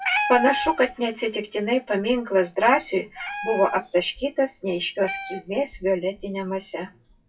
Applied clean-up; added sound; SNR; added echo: classical method WPE with log-MMSE.